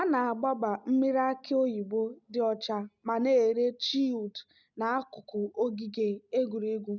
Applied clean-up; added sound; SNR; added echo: none; none; none; none.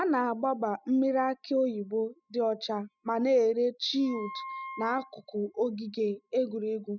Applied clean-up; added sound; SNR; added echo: classical method spectral subtraction.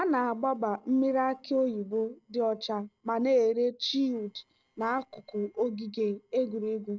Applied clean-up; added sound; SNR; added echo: neural separator model SepFormer DNS4.